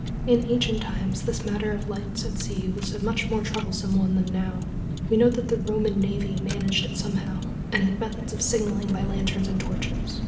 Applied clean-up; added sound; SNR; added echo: none; Car; 3 dB; reverberation time 0.8 s.